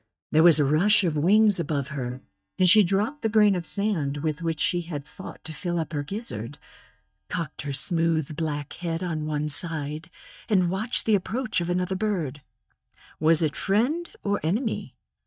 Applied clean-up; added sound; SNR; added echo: neural mask model DeepFilterNet 3.